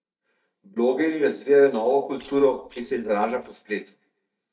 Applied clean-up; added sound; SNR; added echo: neural mask model DeepFilterNet 3.